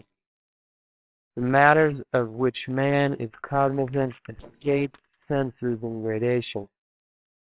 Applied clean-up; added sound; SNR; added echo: neural separator model SepFormer WHAMR!.